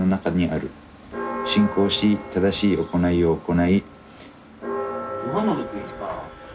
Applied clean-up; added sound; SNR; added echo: none; Church bell; 11 dB; none.